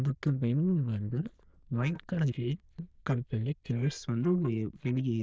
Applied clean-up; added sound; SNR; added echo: neural diffusion model UNIVERSE++.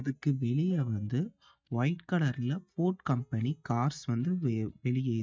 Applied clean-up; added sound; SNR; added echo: neural mask model DeepFilterNet 3.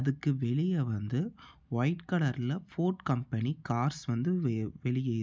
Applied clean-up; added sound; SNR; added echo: none; none; none; none.